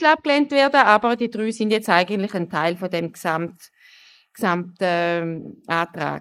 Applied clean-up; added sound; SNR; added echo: neural mask model Resemble Enhance denoiser.